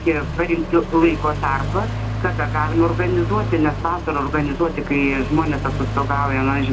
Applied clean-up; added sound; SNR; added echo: none; Accelerating, revving, vroom; 4 dB; reverberation time 1.4 s.